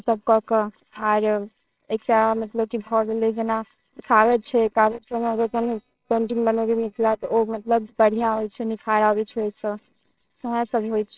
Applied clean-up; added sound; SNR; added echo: neural separator model SepFormer WHAMR!.